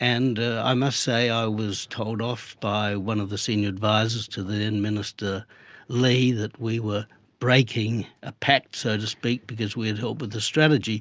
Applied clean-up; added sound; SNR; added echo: none; none; none; none.